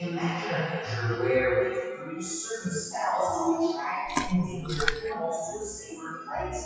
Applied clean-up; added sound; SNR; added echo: classical method WPE with log-MMSE.